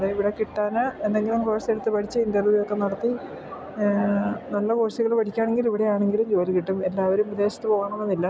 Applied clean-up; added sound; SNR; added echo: none; none; none; none.